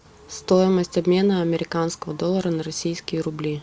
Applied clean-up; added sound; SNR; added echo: none; none; none; none.